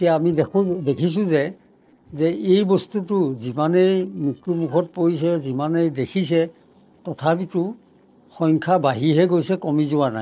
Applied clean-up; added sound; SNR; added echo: neural separator model SepFormer DNS4.